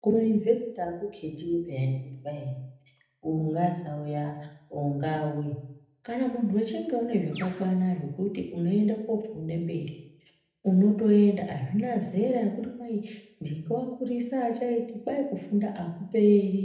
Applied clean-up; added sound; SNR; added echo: none; Bird; 16 dB; reverberation time 0.7 s.